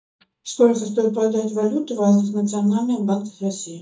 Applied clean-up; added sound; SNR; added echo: neural mask model DeepFilterNet 3.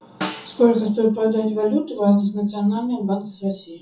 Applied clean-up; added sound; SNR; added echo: classical method WPE with log-MMSE.